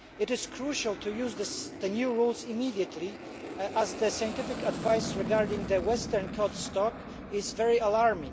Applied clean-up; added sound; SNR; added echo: none; Aircraft; 9 dB; none.